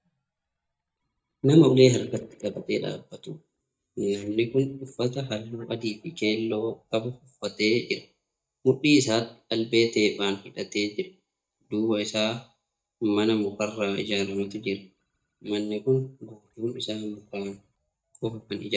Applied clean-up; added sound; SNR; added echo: neural mask model DeepFilterNet 3.